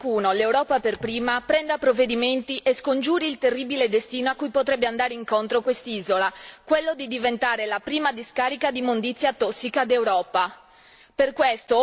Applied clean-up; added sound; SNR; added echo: none; none; none; none.